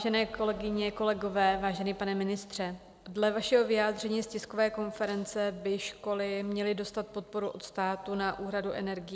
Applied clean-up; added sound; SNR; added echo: none; none; none; none.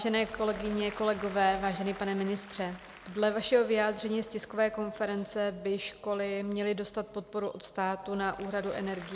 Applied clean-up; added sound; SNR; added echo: none; Applause; 20 dB; none.